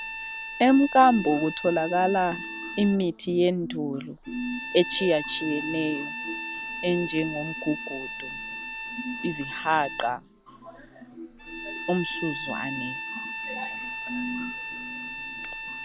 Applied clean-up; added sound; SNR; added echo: none; Bowed string instrument; 9 dB; none.